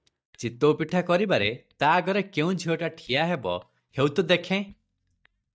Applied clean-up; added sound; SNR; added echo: neural mask model DeepFilterNet 3.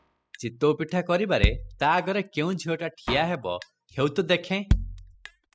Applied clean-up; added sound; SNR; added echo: classical method spectral subtraction.